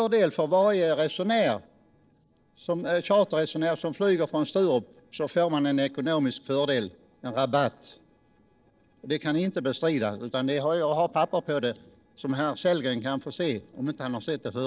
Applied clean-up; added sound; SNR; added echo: neural separator model SepFormer DNS4.